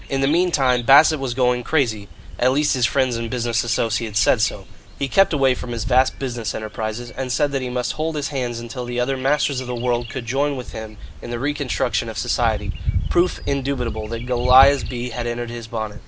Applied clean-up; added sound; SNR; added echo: none; Bird vocalization, bird call, bird song; 9 dB; none.